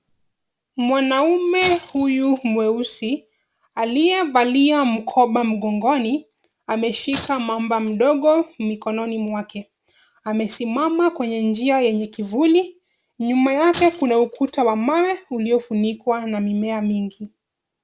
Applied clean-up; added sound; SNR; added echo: none; Shatter; 20 dB; none.